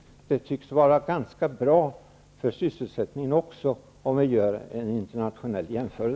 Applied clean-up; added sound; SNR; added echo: none; none; none; none.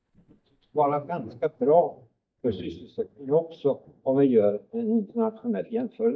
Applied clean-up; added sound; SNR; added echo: neural mask model DeepFilterNet 3.